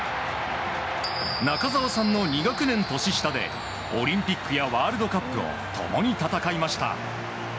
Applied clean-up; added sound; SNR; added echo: none; none; none; none.